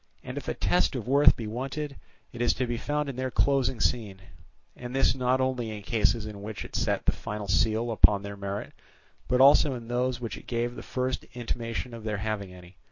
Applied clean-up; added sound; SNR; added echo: none; none; none; none.